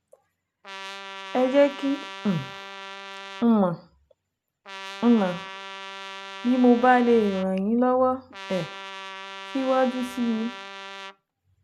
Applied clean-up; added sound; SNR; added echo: none; Trumpet; 14 dB; none.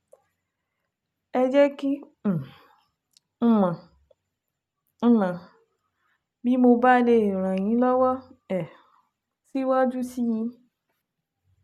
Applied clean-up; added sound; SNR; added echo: none; none; none; none.